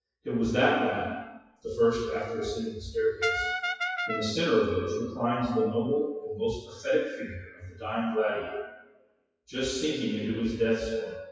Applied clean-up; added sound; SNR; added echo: classical method WPE with log-MMSE.